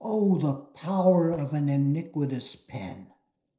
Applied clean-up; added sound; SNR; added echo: neural separator model SepFormer DNS4.